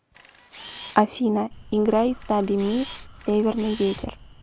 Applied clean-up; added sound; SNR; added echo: none; Crow + Camera; 17 dB; none.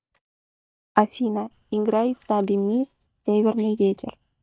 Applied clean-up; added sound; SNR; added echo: neural mask model DeepFilterNet 3.